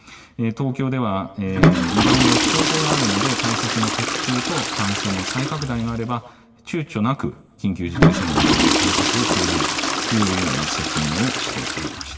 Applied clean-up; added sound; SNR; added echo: none; Toilet flush / Water; -3 dB; reverberation time 1.4 s.